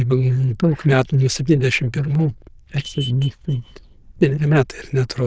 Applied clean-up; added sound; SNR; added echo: neural diffusion model UNIVERSE++.